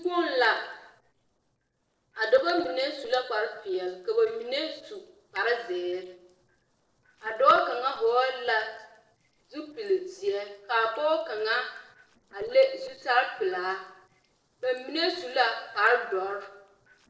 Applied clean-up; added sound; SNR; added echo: neural separator model SepFormer DNS4.